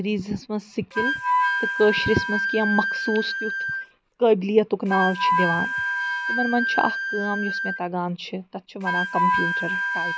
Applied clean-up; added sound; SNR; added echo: none; Wind instrument, woodwind instrument; 0 dB; none.